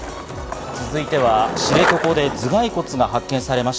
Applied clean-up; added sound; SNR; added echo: none; Skateboard; 5 dB; none.